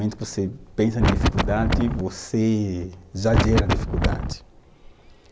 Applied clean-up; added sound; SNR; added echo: none; Wind; -4 dB; none.